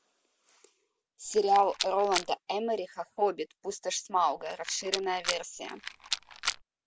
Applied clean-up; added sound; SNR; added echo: none; Rattle; 6 dB; none.